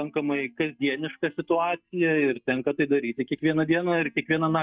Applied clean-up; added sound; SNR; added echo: neural mask model DeepFilterNet 3.